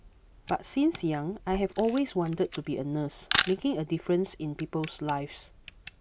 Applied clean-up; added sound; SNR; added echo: none; Camera; 5 dB; none.